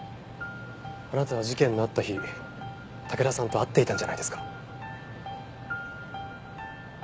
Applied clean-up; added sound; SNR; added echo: none; none; none; none.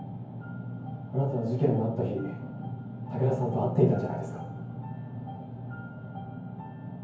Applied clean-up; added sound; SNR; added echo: none; none; none; reverberation time 0.9 s.